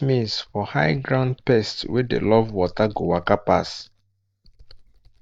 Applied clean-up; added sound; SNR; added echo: neural mask model DeepFilterNet 3.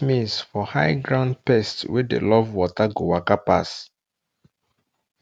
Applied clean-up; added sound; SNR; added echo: none; none; none; none.